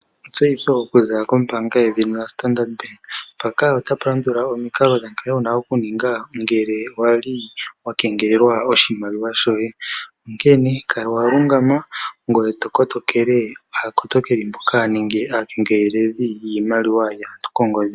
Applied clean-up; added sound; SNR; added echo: none; none; none; none.